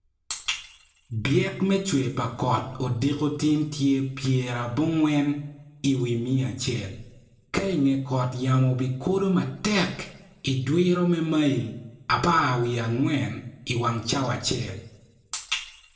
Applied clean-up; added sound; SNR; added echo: none; none; none; reverberation time 0.6 s.